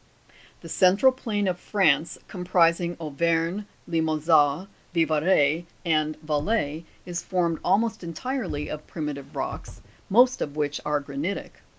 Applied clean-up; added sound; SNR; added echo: none; none; none; none.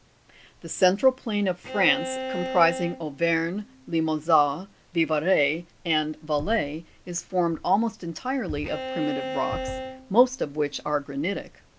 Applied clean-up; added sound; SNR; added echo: none; Bowed string instrument; 8 dB; none.